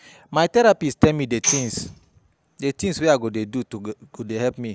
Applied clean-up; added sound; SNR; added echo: none; Tambourine; 6 dB; none.